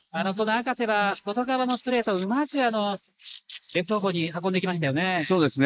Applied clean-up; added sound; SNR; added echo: neural mask model Resemble Enhance denoiser.